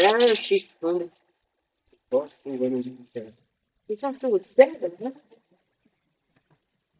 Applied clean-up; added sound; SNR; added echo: neural mask model DeepFilterNet 3.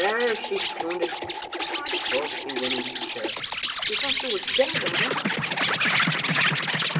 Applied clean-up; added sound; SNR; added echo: none; Insect; -5 dB; reverberation time 2.3 s.